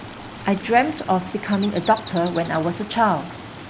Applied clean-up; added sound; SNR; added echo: none; Stream + Bird vocalization, bird call, bird song; 13 dB; none.